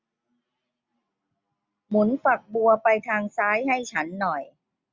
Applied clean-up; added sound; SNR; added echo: none; none; none; none.